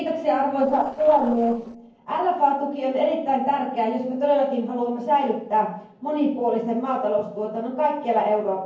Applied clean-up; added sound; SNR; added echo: neural separator model SepFormer DNS4.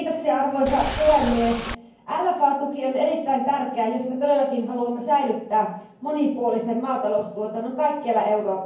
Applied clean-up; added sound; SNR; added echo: none; Boat, Water vehicle; 7 dB; reverberation time 0.9 s.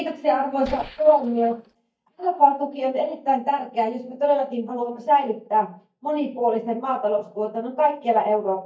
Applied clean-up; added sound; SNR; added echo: neural mask model DeepFilterNet 3.